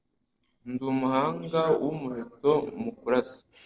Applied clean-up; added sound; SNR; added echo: neural separator model SepFormer DNS4.